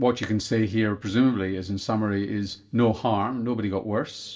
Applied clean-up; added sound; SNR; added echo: none; none; none; reverberation time 0.3 s.